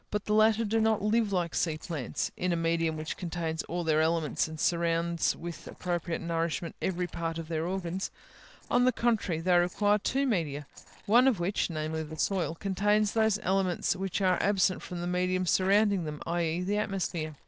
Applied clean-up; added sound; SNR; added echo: neural separator model SepFormer DNS4.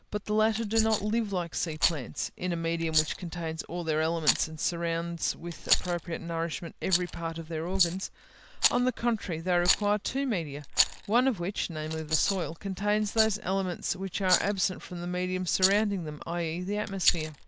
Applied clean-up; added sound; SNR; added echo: neural mask model Resemble Enhance denoiser.